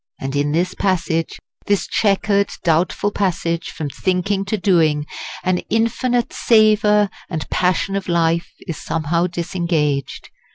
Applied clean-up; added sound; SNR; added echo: none; none; none; none.